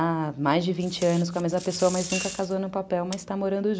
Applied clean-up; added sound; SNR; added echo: none; Packing tape, duct tape + Hi-hat; 13 dB; none.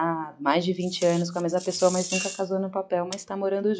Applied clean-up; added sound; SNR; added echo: classical method log-MMSE.